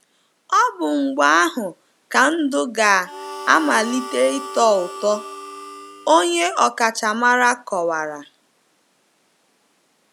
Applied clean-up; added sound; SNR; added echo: none; Harmonica; 13 dB; none.